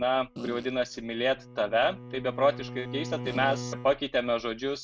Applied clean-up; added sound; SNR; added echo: none; Fart + Bowed string instrument; 12 dB; none.